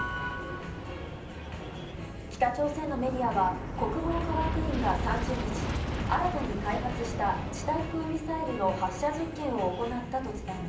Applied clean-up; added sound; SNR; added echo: none; Aircraft; 4 dB; reverberation time 0.6 s.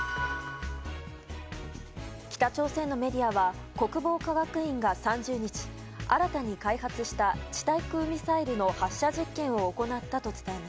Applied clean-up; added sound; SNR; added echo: none; none; none; none.